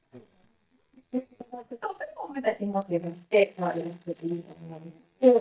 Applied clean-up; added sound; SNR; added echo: neural mask model DeepFilterNet 3.